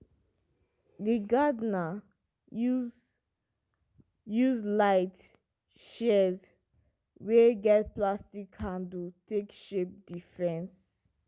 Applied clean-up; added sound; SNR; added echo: none; none; none; none.